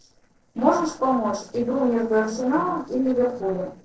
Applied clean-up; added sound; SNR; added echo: neural separator model SepFormer DNS4.